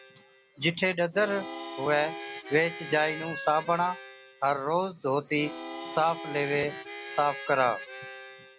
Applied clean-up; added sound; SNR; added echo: none; Harmonica; 12 dB; none.